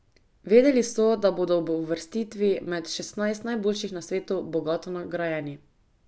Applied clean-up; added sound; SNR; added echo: none; none; none; none.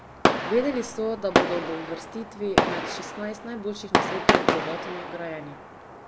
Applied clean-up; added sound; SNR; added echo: none; Fireworks; -5 dB; none.